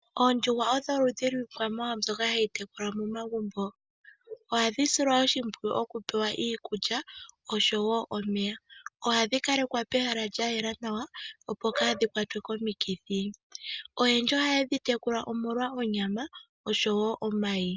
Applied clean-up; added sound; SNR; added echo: none; none; none; none.